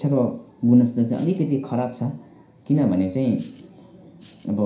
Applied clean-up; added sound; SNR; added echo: none; Tambourine; 15 dB; reverberation time 0.5 s.